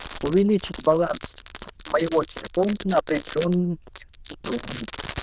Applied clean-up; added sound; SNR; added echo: neural diffusion model UNIVERSE++.